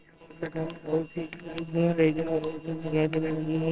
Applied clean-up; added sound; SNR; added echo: neural separator model SepFormer WHAMR!.